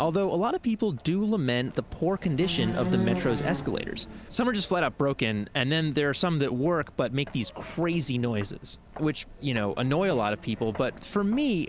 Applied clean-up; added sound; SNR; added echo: none; none; none; none.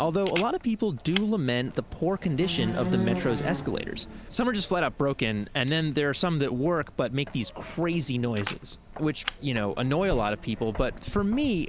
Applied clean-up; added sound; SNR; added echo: none; Camera; 14 dB; none.